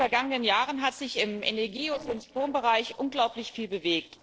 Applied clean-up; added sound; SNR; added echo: neural separator model SepFormer DNS4.